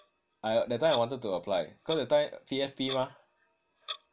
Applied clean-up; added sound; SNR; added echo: none; Clock; 15 dB; none.